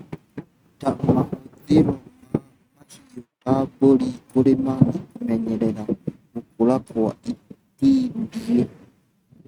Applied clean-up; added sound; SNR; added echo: neural mask model RNNoise.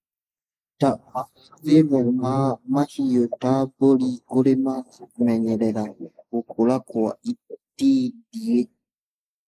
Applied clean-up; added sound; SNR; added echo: neural mask model Resemble Enhance denoiser.